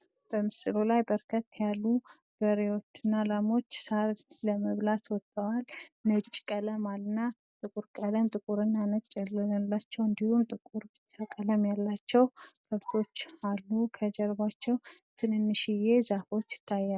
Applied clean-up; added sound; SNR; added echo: none; none; none; none.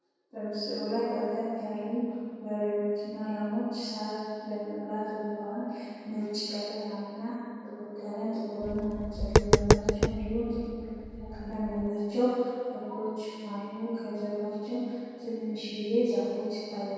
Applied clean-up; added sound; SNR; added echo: none; Tap; -4 dB; reverberation time 2.2 s.